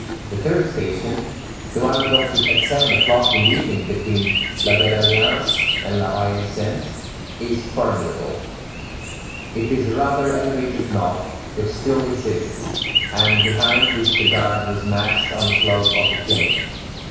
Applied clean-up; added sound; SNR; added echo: none; Chirp, tweet; 0 dB; reverberation time 1.1 s.